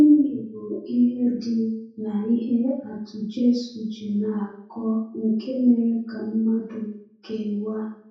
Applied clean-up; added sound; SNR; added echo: none; none; none; reverberation time 0.6 s.